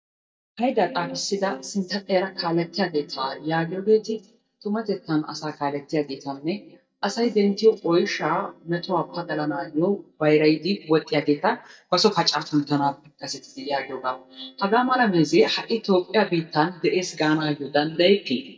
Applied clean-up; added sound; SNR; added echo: neural mask model DeepFilterNet 3.